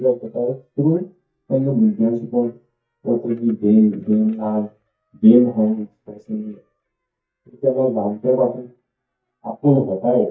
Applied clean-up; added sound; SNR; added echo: neural mask model DeepFilterNet 3.